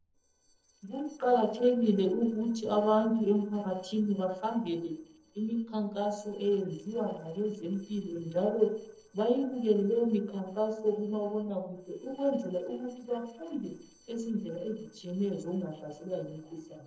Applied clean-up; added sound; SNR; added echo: neural separator model SepFormer DNS4.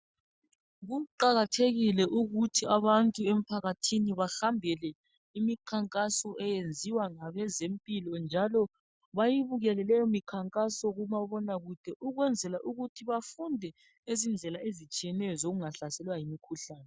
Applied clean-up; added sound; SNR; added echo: none; none; none; none.